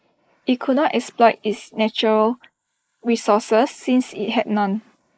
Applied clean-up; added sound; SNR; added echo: neural mask model Resemble Enhance denoiser.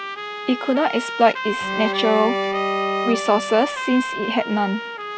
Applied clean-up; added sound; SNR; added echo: none; Bowed string instrument + Trumpet; 4 dB; none.